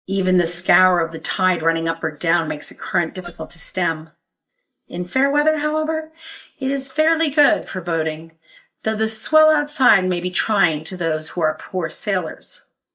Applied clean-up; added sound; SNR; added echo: neural mask model DeepFilterNet 3.